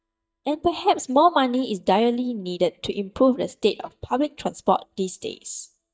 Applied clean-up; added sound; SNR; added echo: neural mask model DeepFilterNet 3.